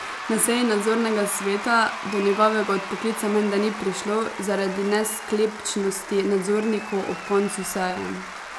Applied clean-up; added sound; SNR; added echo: none; Applause / Crowd / Cheering; 10 dB; none.